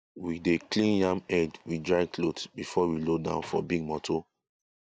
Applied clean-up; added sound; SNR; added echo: none; none; none; none.